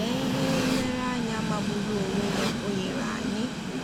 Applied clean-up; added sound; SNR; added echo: none; Train; -1 dB; none.